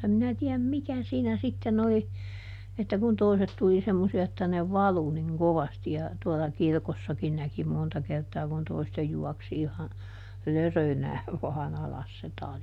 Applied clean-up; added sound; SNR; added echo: none; none; none; none.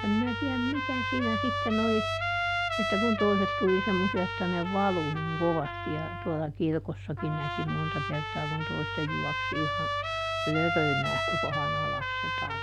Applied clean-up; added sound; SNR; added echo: none; Trumpet; 2 dB; none.